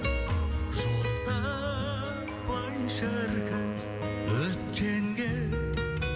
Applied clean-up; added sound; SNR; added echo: none; Wind instrument, woodwind instrument; 14 dB; none.